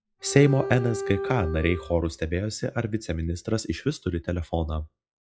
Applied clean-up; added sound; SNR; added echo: classical method log-MMSE.